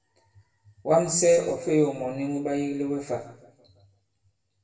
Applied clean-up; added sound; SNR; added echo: none; none; none; reverberation time 0.8 s.